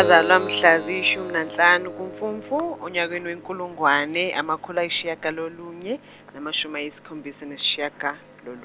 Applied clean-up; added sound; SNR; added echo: none; Keyboard (musical); 12 dB; none.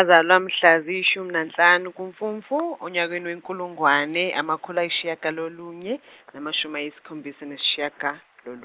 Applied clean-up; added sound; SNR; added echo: neural mask model Resemble Enhance denoiser.